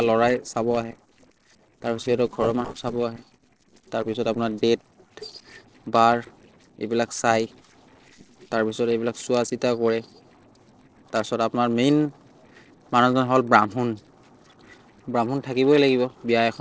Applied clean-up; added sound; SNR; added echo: neural separator model SepFormer DNS4.